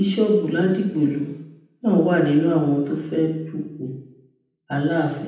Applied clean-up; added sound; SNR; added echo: none; none; none; reverberation time 0.8 s.